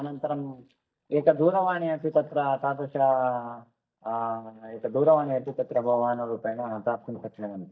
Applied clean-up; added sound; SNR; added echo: neural mask model DeepFilterNet 3.